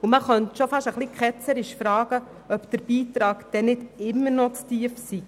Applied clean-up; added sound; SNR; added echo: none; none; none; none.